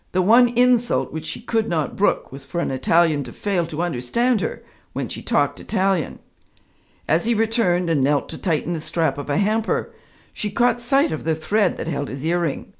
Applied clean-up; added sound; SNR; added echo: none; none; none; none.